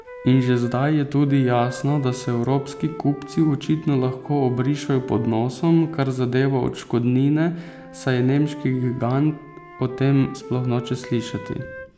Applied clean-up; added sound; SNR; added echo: none; Wind instrument, woodwind instrument; 18 dB; none.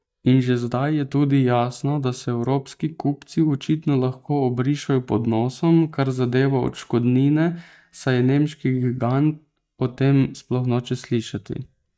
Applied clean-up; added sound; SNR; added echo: neural mask model DeepFilterNet 3.